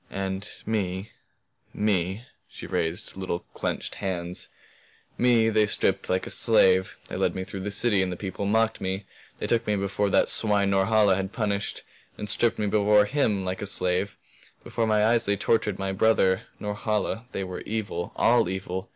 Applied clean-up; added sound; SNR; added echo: none; none; none; none.